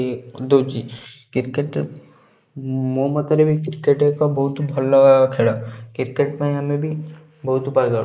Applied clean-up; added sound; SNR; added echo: neural mask model Resemble Enhance denoiser.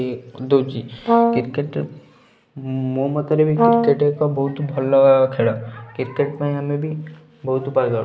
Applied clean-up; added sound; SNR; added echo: none; Brass instrument; -2 dB; none.